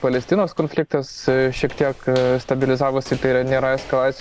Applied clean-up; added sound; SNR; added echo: none; Walk, footsteps; 19 dB; none.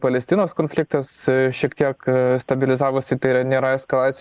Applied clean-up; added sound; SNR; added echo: none; none; none; none.